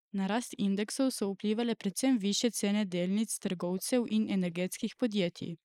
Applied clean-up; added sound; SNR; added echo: neural mask model Resemble Enhance denoiser.